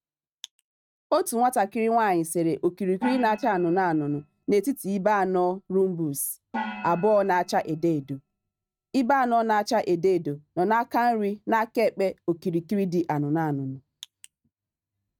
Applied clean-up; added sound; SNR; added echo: neural mask model RNNoise.